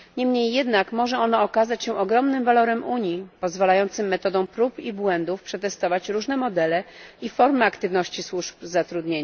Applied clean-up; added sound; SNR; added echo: none; none; none; none.